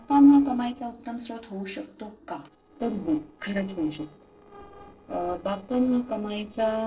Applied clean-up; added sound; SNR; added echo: neural separator model SepFormer DNS4.